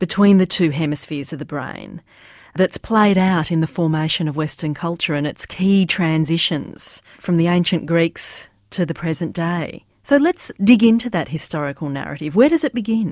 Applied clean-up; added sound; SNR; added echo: none; none; none; none.